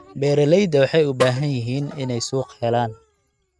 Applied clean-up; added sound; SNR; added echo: neural mask model RNNoise.